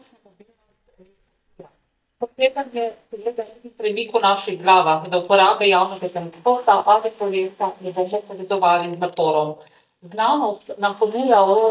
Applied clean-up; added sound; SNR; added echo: neural mask model DeepFilterNet 3.